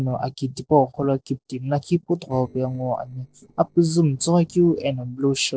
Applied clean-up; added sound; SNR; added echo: neural separator model SepFormer DNS4.